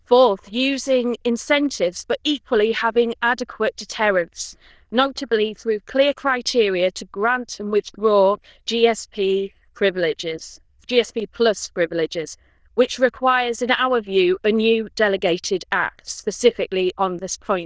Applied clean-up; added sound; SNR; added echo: neural diffusion model UNIVERSE++.